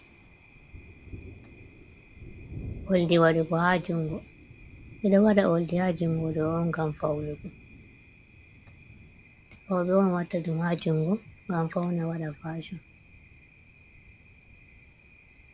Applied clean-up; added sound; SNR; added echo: none; Thunder; 18 dB; none.